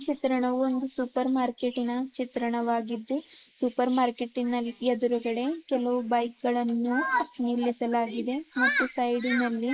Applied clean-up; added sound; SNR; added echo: neural mask model Resemble Enhance denoiser.